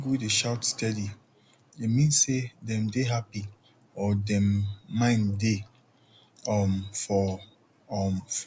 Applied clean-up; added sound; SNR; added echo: none; none; none; none.